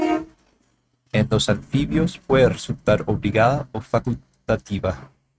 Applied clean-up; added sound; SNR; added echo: neural mask model RNNoise.